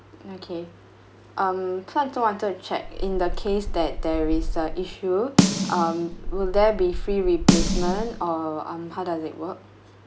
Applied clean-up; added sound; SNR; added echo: none; Meow + Snare drum; -1 dB; none.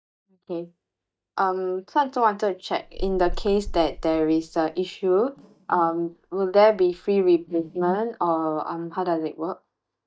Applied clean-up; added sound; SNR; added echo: neural mask model DeepFilterNet 3.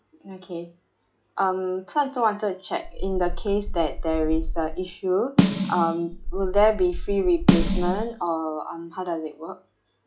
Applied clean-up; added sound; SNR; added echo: classical method log-MMSE.